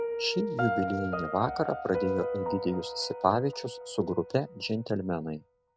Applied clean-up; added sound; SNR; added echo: none; Piano; 5 dB; none.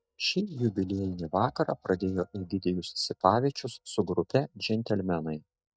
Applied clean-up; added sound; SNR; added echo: neural mask model DeepFilterNet 3.